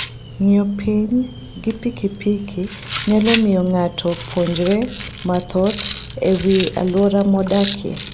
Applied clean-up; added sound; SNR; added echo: none; Rattle; 12 dB; none.